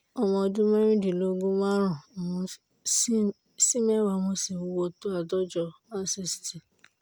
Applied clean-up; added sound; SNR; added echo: none; none; none; none.